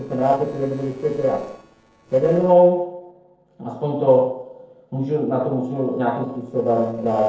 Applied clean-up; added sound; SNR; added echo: neural separator model SepFormer DNS4.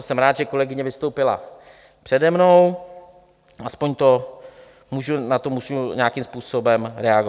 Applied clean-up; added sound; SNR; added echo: none; none; none; none.